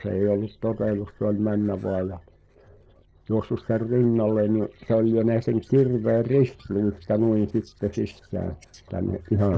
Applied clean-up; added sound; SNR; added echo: neural separator model SepFormer DNS4.